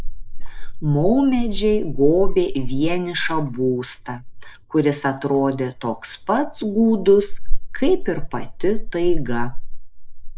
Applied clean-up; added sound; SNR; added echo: neural mask model Resemble Enhance denoiser.